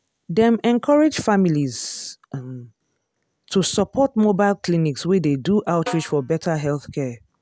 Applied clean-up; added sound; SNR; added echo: none; Snare drum; 16 dB; none.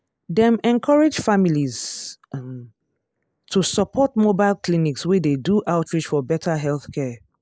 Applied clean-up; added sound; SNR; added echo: neural mask model Resemble Enhance denoiser.